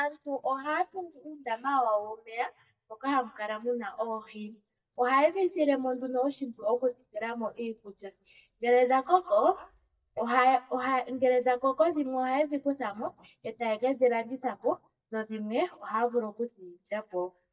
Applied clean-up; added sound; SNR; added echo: neural mask model DeepFilterNet 3.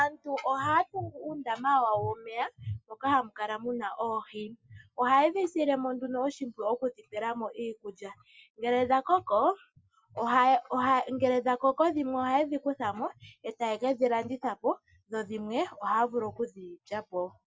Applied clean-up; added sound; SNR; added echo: none; none; none; none.